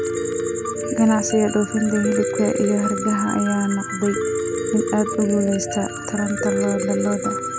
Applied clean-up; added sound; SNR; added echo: none; Piano; 4 dB; none.